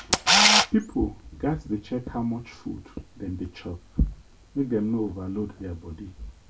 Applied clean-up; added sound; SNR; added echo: none; Camera; -1 dB; reverberation time 0.2 s.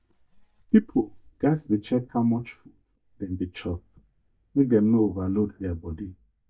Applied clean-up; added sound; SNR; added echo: neural mask model DeepFilterNet 3.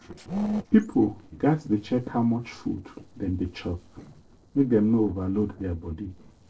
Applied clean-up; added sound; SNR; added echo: neural separator model SepFormer DNS4.